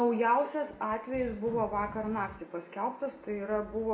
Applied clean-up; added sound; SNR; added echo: none; Zipper (clothing); 19 dB; reverberation time 0.7 s.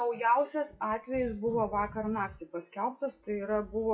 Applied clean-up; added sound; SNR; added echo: classical method WPE with log-MMSE.